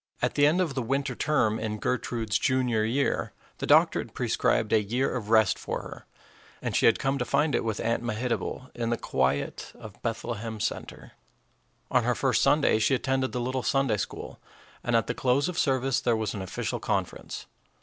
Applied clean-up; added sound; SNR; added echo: none; none; none; none.